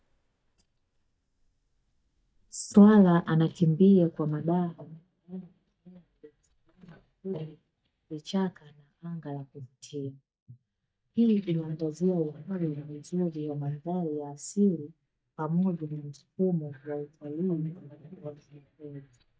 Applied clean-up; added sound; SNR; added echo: neural mask model DeepFilterNet 3.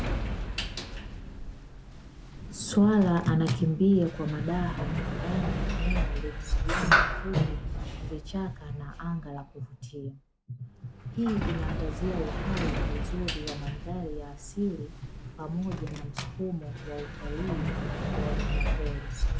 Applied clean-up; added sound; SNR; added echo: none; Sliding door; 0 dB; none.